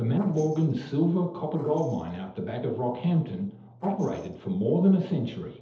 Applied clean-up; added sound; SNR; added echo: neural separator model SepFormer DNS4.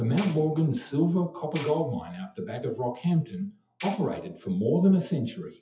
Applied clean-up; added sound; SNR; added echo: classical method WPE with log-MMSE.